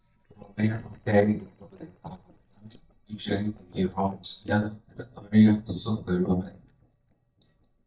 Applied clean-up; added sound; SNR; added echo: neural mask model DeepFilterNet 3.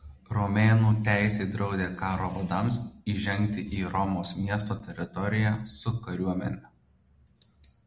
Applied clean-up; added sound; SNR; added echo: none; none; none; none.